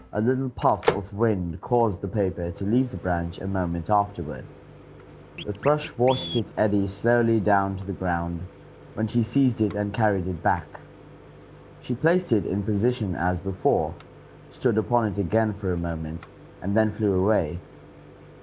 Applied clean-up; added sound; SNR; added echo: none; Microwave oven + Scratching (performance technique); 15 dB; none.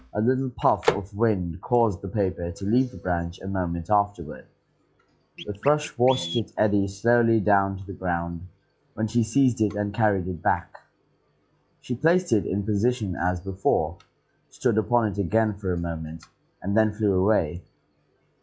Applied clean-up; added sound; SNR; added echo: classical method log-MMSE.